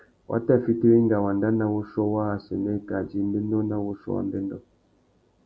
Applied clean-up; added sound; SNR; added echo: none; none; none; none.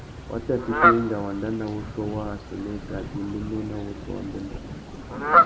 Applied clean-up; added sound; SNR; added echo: none; Fowl; -4 dB; none.